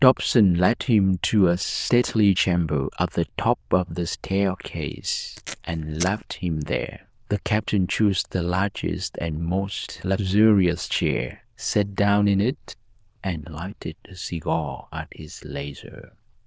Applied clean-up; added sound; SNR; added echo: neural diffusion model UNIVERSE++.